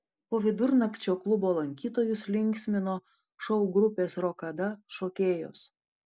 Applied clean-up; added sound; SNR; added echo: none; none; none; none.